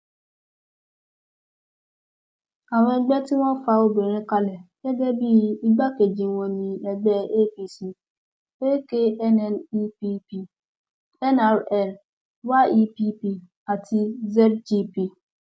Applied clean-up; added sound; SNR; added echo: none; none; none; none.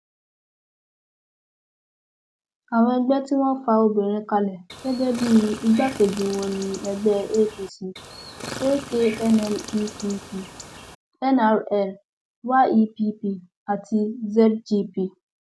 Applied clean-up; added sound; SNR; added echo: none; Chirp, tweet; 13 dB; none.